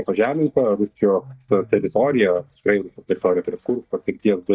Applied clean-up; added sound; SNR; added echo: neural mask model DeepFilterNet 3.